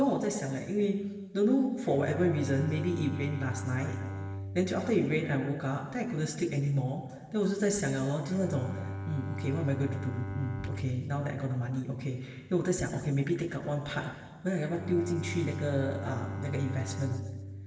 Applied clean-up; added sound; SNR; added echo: none; Bowed string instrument; 9 dB; reverberation time 1.3 s.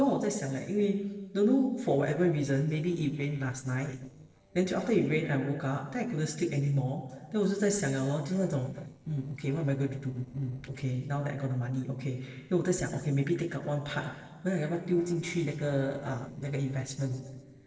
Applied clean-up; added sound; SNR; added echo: neural separator model SepFormer DNS4.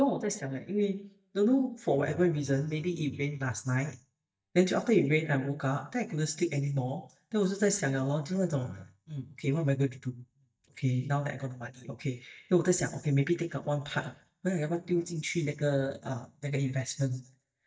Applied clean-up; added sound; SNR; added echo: neural mask model DeepFilterNet 3.